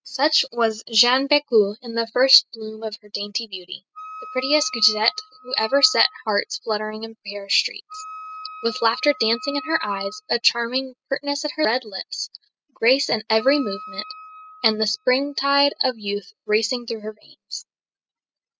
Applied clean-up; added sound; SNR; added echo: classical method spectral subtraction.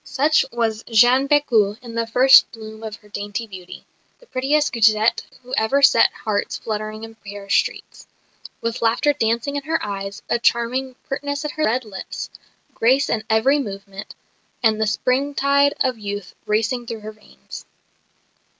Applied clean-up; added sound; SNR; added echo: none; none; none; none.